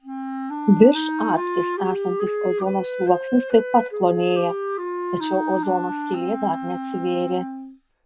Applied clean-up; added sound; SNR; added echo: none; Wind instrument, woodwind instrument; 7 dB; none.